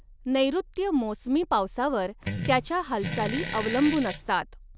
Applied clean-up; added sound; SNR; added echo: none; Fart; 7 dB; none.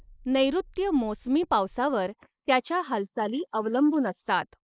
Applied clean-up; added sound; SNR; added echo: neural mask model Resemble Enhance denoiser.